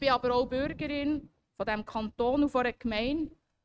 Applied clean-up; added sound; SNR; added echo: neural mask model RNNoise.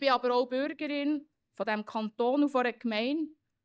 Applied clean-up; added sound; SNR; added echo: neural mask model DeepFilterNet 3.